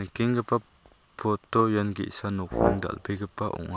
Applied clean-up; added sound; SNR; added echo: none; Brass instrument; 1 dB; none.